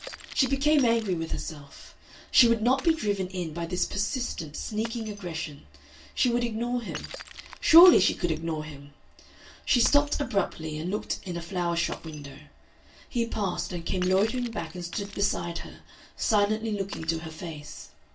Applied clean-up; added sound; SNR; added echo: none; Shatter; 20 dB; reverberation time 0.2 s.